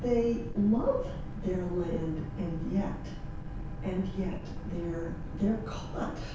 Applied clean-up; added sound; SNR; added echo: none; Boat, Water vehicle; 5 dB; reverberation time 0.7 s.